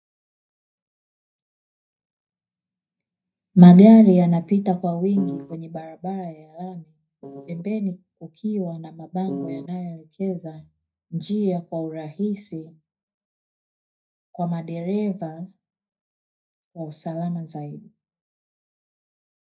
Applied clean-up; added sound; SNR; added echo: neural mask model DeepFilterNet 3.